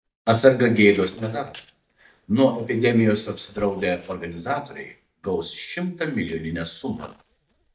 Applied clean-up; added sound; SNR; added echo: neural mask model DeepFilterNet 3.